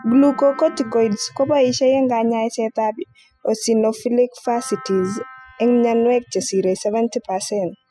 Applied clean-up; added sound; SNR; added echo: classical method spectral subtraction.